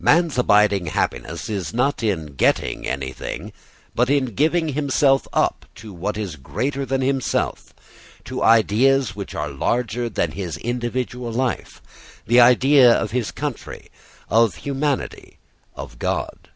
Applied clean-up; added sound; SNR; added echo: none; none; none; none.